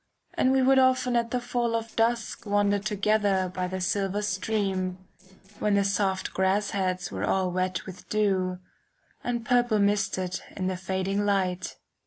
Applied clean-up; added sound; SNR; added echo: neural separator model SepFormer DNS4.